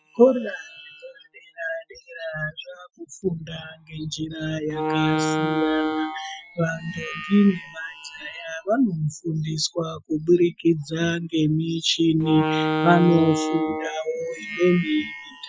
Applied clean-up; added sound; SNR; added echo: classical method Wiener filter.